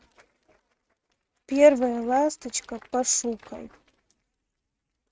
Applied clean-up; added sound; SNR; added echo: neural mask model RNNoise.